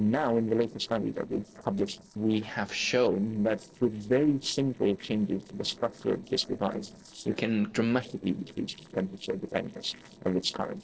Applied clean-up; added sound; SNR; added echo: neural separator model SepFormer DNS4.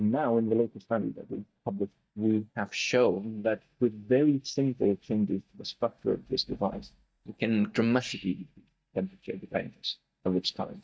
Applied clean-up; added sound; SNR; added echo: neural mask model DeepFilterNet 3.